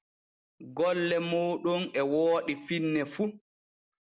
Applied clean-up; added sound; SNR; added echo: none; none; none; none.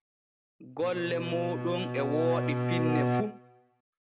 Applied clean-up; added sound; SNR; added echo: none; Bowed string instrument; -1 dB; none.